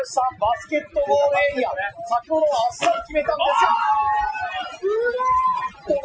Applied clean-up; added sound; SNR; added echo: classical method Wiener filter.